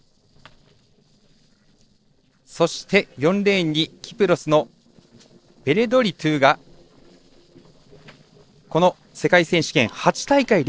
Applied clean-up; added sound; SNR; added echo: neural separator model SepFormer DNS4.